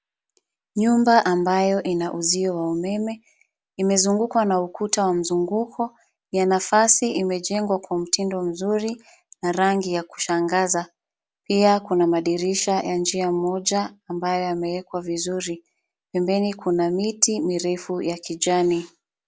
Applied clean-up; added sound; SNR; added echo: none; none; none; none.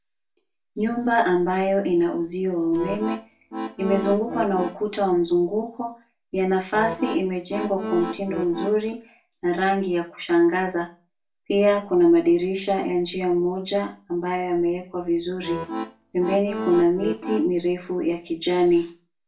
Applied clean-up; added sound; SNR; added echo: none; Accordion; 8 dB; reverberation time 0.3 s.